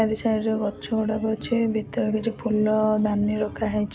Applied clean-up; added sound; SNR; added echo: none; none; none; none.